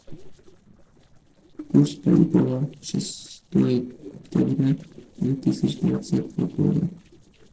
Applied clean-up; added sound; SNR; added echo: neural separator model SepFormer DNS4.